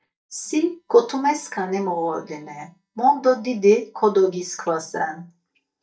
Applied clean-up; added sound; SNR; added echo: neural mask model DeepFilterNet 3.